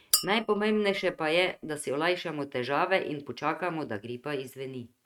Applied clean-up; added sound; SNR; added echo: neural mask model RNNoise.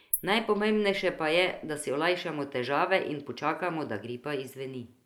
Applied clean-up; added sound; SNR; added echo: neural mask model Resemble Enhance denoiser.